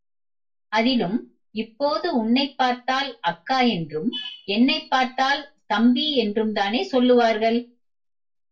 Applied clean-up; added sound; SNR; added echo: none; none; none; reverberation time 0.2 s.